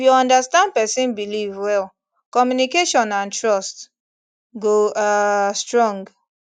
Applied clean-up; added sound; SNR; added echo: none; none; none; none.